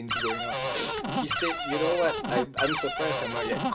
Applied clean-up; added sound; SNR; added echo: none; Cupboard open or close; -2 dB; reverberation time 0.2 s.